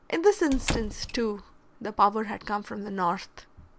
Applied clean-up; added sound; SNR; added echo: none; Squeak / Slam / Wood; 5 dB; none.